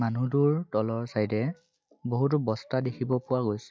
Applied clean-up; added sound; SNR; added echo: classical method log-MMSE.